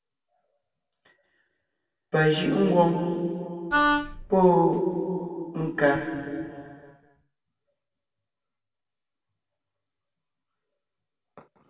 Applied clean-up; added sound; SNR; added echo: none; Wind instrument, woodwind instrument; -2 dB; reverberation time 2.3 s.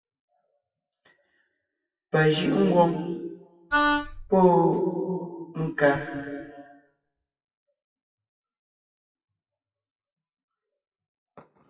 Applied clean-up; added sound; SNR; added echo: classical method WPE with log-MMSE.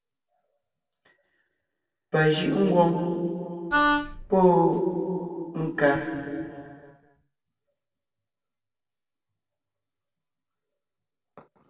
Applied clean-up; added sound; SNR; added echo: neural separator model SepFormer DNS4.